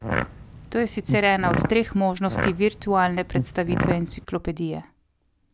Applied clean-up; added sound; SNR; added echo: none; Fart; 3 dB; none.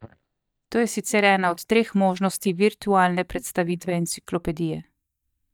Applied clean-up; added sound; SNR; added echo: neural mask model DeepFilterNet 3.